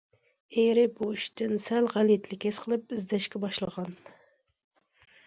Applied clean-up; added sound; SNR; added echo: none; none; none; none.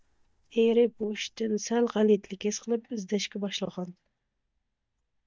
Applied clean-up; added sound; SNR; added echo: neural mask model DeepFilterNet 3.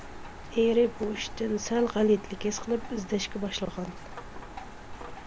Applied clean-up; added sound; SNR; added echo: none; Rain; 11 dB; none.